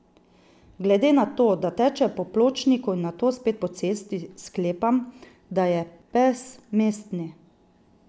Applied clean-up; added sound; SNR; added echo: none; none; none; none.